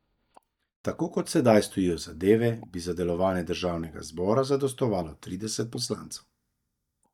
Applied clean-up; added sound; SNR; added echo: neural mask model DeepFilterNet 3.